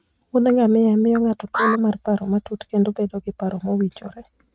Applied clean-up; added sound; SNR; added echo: neural mask model RNNoise.